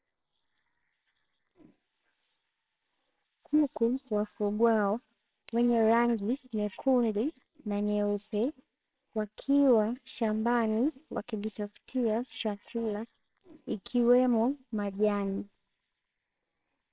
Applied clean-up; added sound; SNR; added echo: neural separator model SepFormer WHAMR!.